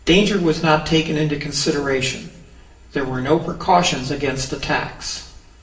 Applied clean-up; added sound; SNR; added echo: none; none; none; reverberation time 0.6 s.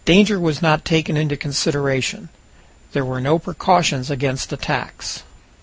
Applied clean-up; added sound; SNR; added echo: none; none; none; none.